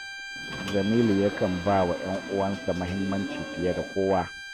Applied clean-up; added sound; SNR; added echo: none; Subway, metro, underground / Sliding door + Bowed string instrument; 9 dB; none.